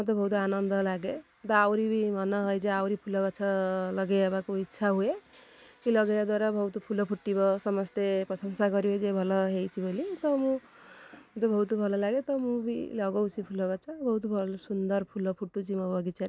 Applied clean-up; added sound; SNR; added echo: none; none; none; none.